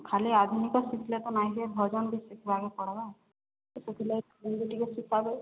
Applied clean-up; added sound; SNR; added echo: none; none; none; none.